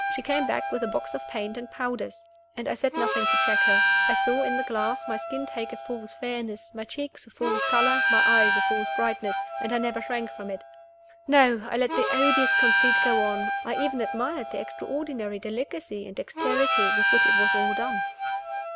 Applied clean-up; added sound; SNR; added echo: none; Harmonica; -3 dB; none.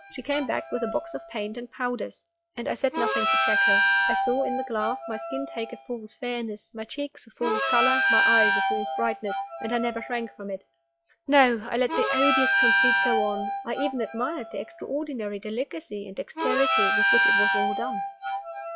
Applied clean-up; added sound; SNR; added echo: classical method log-MMSE.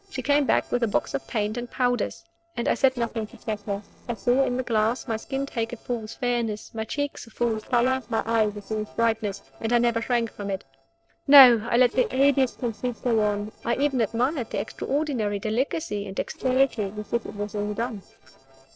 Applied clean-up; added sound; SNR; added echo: neural separator model SepFormer DNS4.